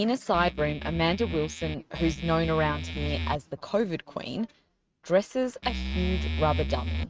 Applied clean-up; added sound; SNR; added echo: neural mask model RNNoise.